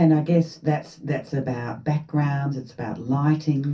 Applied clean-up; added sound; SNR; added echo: none; none; none; reverberation time 0.3 s.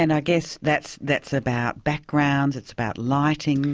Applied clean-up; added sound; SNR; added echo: none; none; none; none.